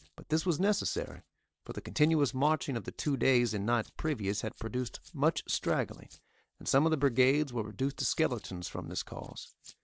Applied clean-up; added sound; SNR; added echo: neural separator model SepFormer DNS4.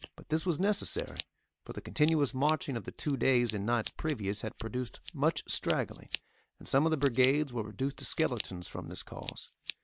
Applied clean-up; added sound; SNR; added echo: neural mask model Resemble Enhance denoiser.